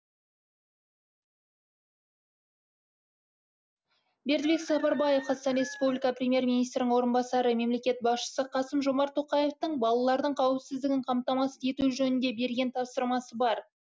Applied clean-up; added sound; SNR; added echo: none; Chicken, rooster; 18 dB; none.